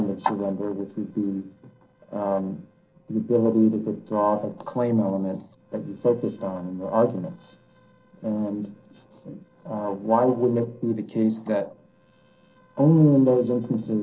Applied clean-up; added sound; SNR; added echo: neural separator model SepFormer DNS4.